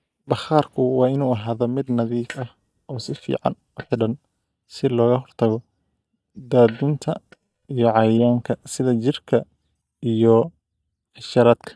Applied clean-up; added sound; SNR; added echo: neural mask model DeepFilterNet 3.